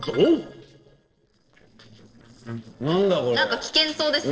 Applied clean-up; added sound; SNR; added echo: neural separator model SepFormer DNS4.